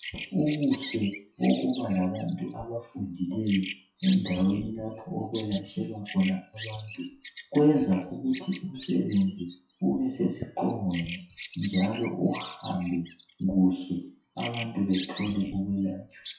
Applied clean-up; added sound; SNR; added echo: classical method WPE with log-MMSE.